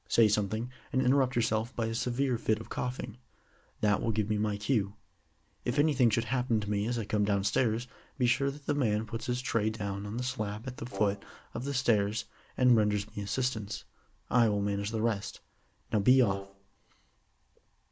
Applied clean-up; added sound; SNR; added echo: none; Brass instrument; 13 dB; none.